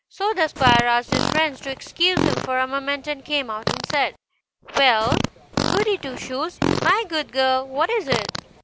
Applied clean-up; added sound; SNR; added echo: none; Fart; 4 dB; none.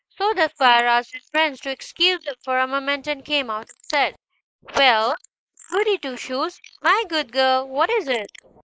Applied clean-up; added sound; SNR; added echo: neural mask model Resemble Enhance denoiser.